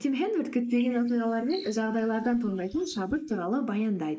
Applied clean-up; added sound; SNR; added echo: neural mask model Resemble Enhance denoiser.